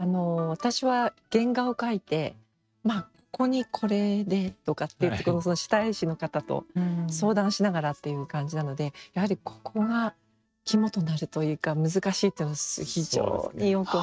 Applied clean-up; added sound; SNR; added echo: neural mask model RNNoise.